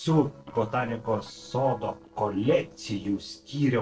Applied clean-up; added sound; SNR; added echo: neural separator model SepFormer DNS4.